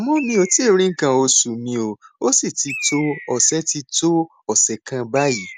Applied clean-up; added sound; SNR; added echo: none; Bird; 17 dB; none.